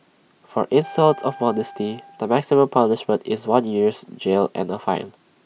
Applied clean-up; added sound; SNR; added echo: none; Wind instrument, woodwind instrument; 20 dB; none.